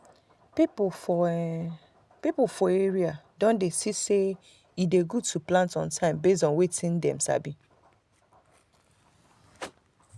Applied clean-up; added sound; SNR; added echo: none; none; none; none.